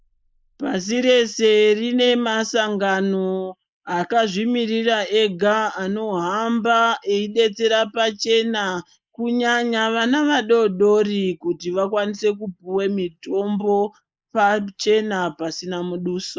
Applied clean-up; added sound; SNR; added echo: neural mask model Resemble Enhance denoiser.